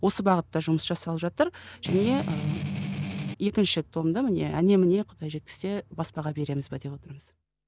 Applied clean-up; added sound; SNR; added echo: none; Strum; 4 dB; none.